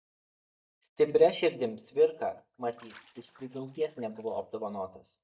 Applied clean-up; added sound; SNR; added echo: neural mask model DeepFilterNet 3.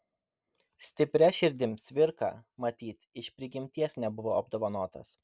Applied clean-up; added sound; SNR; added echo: none; none; none; none.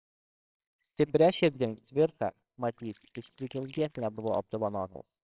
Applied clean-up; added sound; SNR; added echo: neural separator model SepFormer WHAMR!.